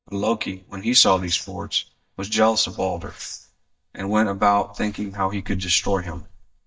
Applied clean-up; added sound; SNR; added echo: neural mask model DeepFilterNet 3.